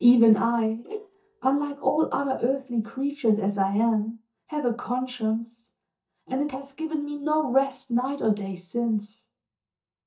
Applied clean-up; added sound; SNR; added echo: neural mask model DeepFilterNet 3.